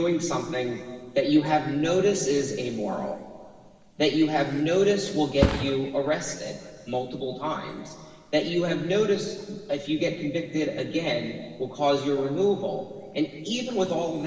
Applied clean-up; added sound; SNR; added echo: none; Thump, thud; 14 dB; reverberation time 1.9 s.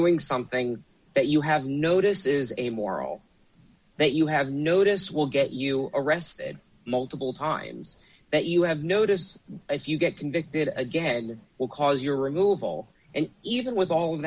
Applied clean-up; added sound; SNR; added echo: none; none; none; none.